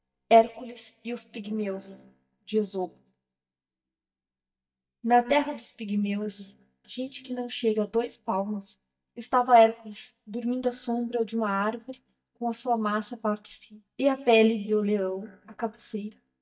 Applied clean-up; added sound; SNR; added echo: neural mask model DeepFilterNet 3.